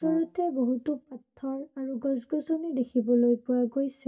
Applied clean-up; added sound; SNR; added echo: none; Brass instrument; 15 dB; reverberation time 0.1 s.